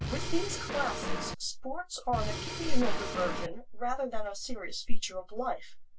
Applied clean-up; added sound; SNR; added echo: none; Drum kit; 8 dB; reverberation time 0.2 s.